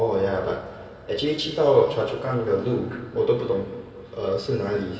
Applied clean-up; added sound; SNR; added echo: none; none; none; reverberation time 2.8 s.